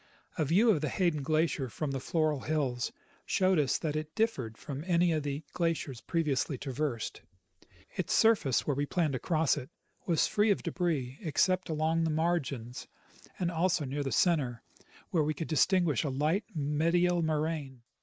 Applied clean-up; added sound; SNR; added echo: neural mask model Resemble Enhance denoiser.